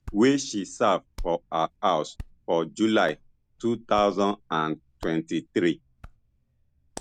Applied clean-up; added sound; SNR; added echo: none; Hands; 18 dB; none.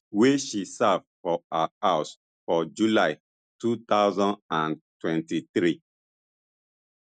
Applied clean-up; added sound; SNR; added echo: none; none; none; none.